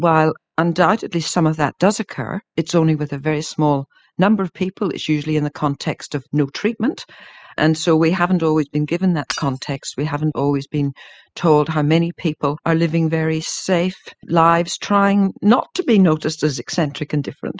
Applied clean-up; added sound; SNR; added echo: classical method spectral subtraction.